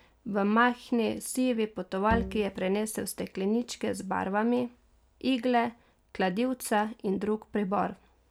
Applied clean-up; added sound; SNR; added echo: none; Bowed string instrument; 8 dB; none.